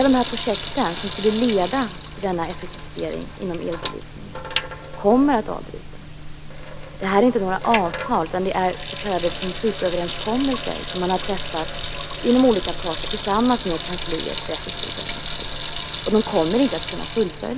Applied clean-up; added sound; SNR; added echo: none; Sink (filling or washing) / Water tap, faucet; 3 dB; none.